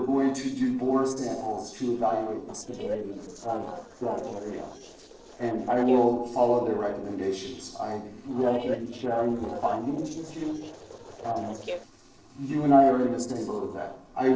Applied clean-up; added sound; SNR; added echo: neural separator model SepFormer DNS4.